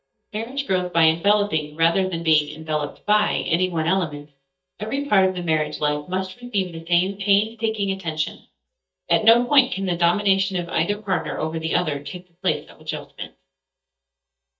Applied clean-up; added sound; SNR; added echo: neural mask model DeepFilterNet 3.